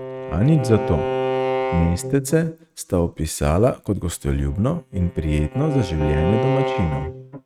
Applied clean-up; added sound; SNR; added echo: neural mask model RNNoise.